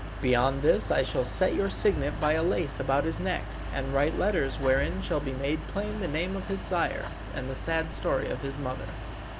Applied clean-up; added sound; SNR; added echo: none; Mechanical fan + Marimba, xylophone / Wood; 6 dB; none.